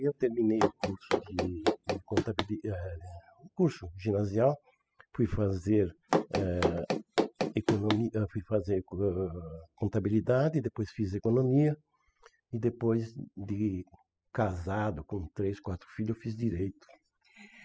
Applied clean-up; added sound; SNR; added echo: classical method spectral subtraction.